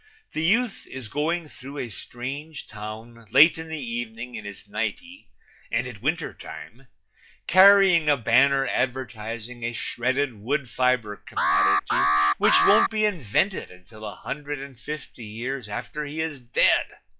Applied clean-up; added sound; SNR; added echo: classical method log-MMSE.